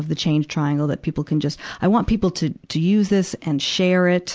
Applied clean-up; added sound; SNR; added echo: none; none; none; none.